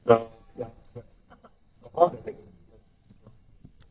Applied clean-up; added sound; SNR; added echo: neural mask model DeepFilterNet 3.